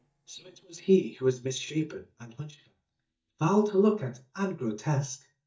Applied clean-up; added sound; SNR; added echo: neural mask model DeepFilterNet 3.